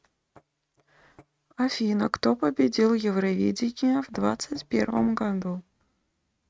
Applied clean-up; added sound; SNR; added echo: neural mask model RNNoise.